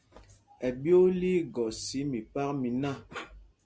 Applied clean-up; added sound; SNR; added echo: none; none; none; none.